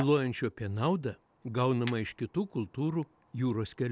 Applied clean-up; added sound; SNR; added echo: none; Chink, clink; 13 dB; none.